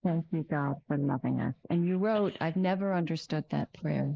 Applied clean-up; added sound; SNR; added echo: neural mask model Resemble Enhance denoiser.